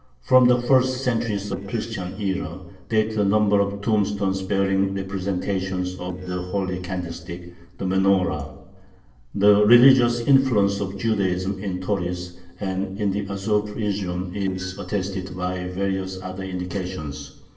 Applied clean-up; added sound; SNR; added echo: neural separator model SepFormer DNS4.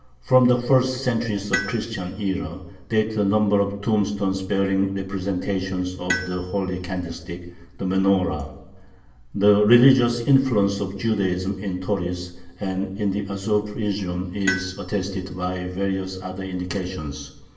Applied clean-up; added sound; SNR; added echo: none; Tools; 13 dB; reverberation time 0.8 s.